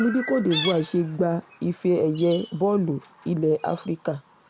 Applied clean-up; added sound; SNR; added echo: none; Chirp, tweet; 12 dB; none.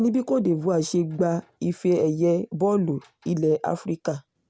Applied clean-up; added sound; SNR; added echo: none; none; none; none.